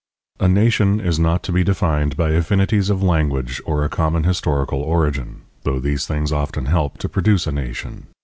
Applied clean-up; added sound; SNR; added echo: none; none; none; none.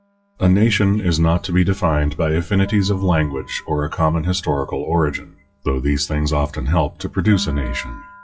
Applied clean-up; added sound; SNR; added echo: classical method WPE with log-MMSE.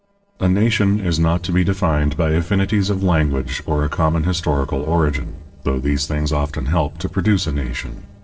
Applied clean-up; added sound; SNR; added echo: neural separator model SepFormer DNS4.